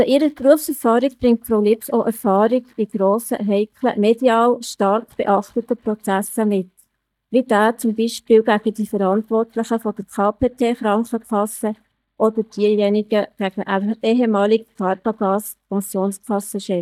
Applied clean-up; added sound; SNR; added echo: neural mask model DeepFilterNet 3.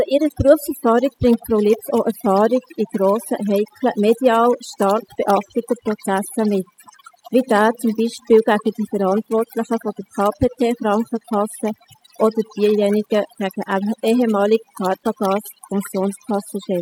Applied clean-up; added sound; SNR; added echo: classical method spectral subtraction.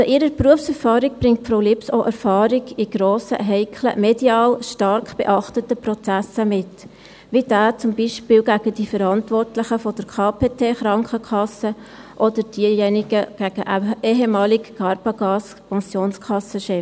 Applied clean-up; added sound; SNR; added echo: none; none; none; none.